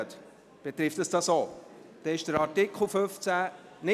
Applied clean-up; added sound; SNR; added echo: none; none; none; none.